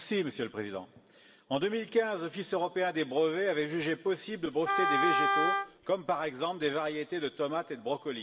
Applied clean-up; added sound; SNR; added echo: none; Wind instrument, woodwind instrument; -2 dB; reverberation time 1.9 s.